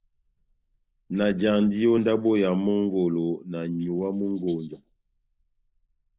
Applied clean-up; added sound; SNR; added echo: neural mask model Resemble Enhance denoiser.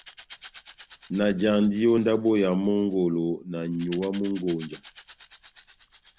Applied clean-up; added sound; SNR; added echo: none; Rattle / Rattle (instrument); 10 dB; none.